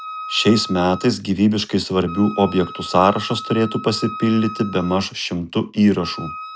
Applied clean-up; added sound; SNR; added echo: none; Wind instrument, woodwind instrument; 14 dB; none.